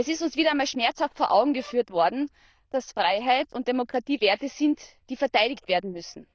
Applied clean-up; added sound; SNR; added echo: neural diffusion model UNIVERSE++.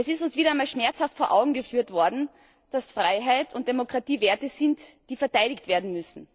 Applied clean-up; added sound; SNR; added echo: neural separator model SepFormer DNS4.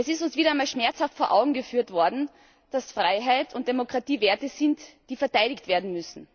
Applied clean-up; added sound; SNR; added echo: none; none; none; none.